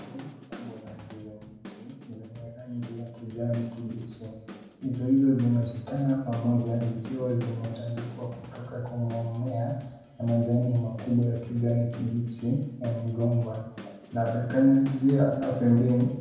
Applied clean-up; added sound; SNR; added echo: none; Drum / Drum kit; 19 dB; reverberation time 0.9 s.